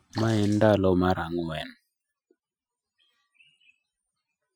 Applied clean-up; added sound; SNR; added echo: classical method Wiener filter.